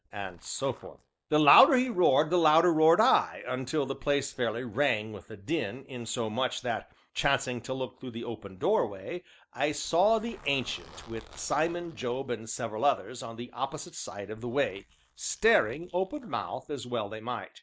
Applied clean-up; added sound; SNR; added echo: neural mask model DeepFilterNet 3.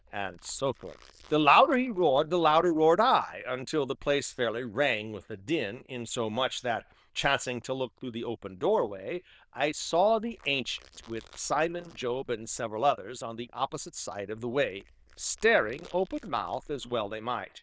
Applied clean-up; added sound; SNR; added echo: neural diffusion model UNIVERSE++.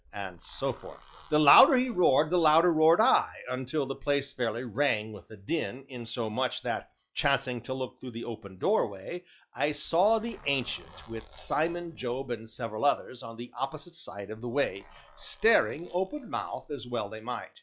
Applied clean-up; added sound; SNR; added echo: classical method log-MMSE.